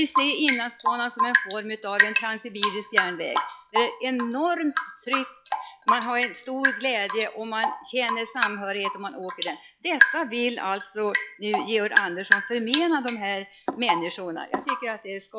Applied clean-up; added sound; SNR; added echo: classical method log-MMSE.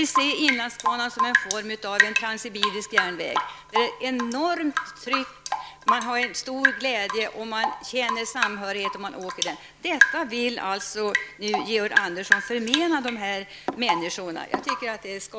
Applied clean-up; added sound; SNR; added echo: none; Drip / Rain; 0 dB; none.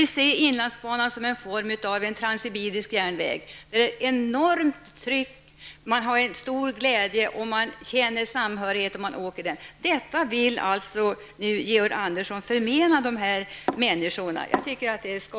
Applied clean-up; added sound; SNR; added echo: none; none; none; none.